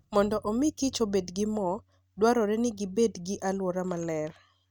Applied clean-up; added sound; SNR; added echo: neural mask model RNNoise.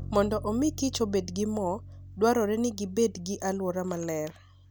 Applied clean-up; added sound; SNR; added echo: none; Bass guitar; 14 dB; none.